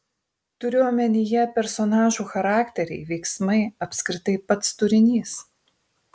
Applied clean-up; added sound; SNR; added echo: none; none; none; none.